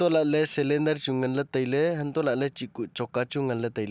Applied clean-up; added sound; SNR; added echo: none; none; none; none.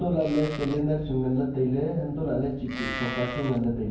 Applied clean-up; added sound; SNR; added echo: none; Livestock, farm animals, working animals; 11 dB; reverberation time 0.9 s.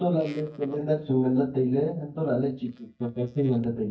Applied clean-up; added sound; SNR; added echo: neural mask model DeepFilterNet 3.